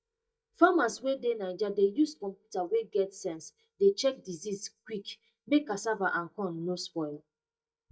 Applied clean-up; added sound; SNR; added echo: neural mask model DeepFilterNet 3.